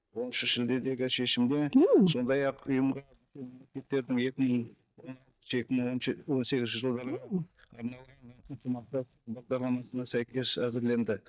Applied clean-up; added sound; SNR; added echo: neural mask model DeepFilterNet 3.